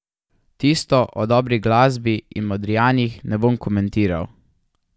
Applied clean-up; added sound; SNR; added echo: none; none; none; none.